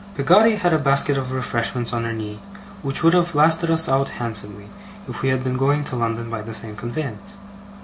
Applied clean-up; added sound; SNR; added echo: none; none; none; none.